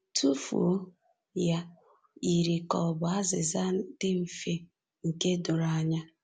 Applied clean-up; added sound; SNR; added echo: none; none; none; none.